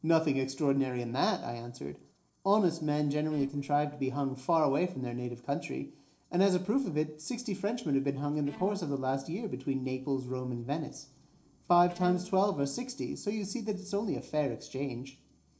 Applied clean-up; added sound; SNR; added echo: neural separator model SepFormer DNS4.